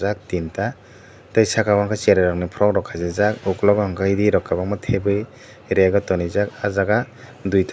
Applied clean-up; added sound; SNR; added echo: none; none; none; none.